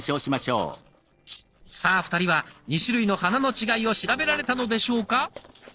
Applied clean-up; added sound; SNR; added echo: neural separator model SepFormer DNS4.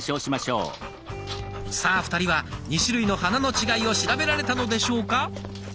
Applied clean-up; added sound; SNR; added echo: none; Dog; 12 dB; none.